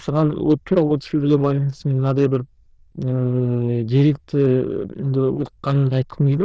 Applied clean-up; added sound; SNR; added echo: neural diffusion model UNIVERSE++.